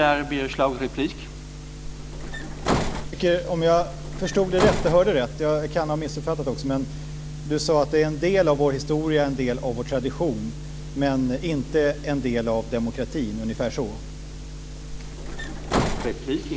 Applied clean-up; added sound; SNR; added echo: none; Bus; 4 dB; none.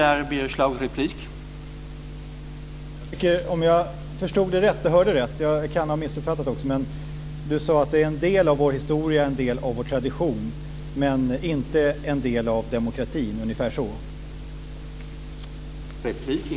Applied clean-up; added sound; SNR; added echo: none; none; none; none.